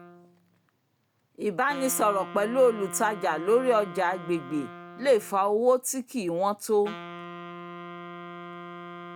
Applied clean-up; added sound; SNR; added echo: none; Wind instrument, woodwind instrument; 15 dB; none.